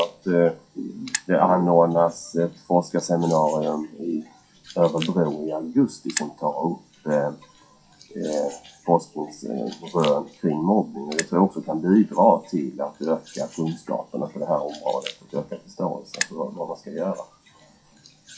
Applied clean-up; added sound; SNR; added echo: classical method WPE with log-MMSE.